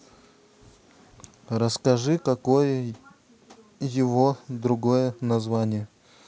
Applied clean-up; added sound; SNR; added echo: none; none; none; none.